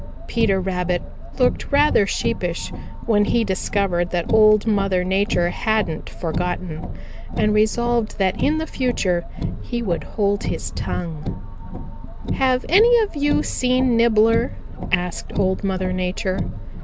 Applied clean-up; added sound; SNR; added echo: none; Car; 5 dB; none.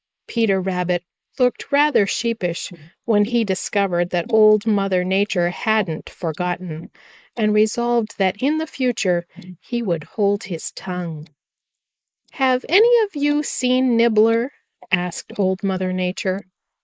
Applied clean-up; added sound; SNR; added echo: neural mask model Resemble Enhance denoiser.